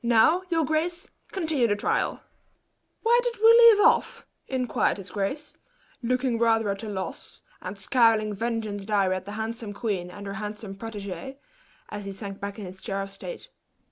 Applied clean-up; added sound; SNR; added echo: none; none; none; none.